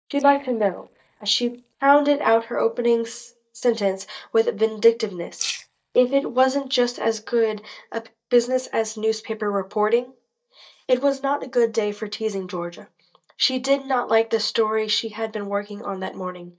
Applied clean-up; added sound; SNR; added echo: neural mask model DeepFilterNet 3.